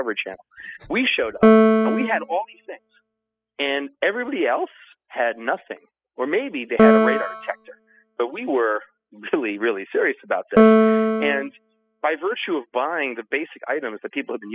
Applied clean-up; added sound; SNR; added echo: classical method spectral subtraction.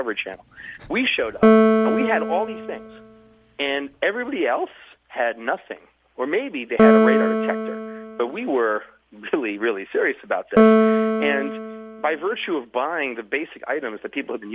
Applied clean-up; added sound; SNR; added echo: none; Piano; -4 dB; none.